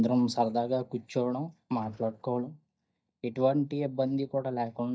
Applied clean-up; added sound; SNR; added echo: neural mask model DeepFilterNet 3.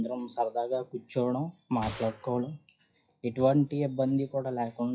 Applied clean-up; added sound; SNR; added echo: classical method WPE with log-MMSE.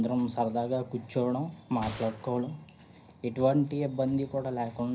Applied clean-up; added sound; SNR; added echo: none; Gunshot, gunfire; 18 dB; reverberation time 0.5 s.